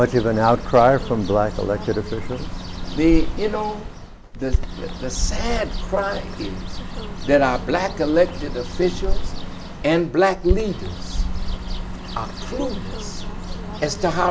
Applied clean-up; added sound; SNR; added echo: none; Bird; 3 dB; none.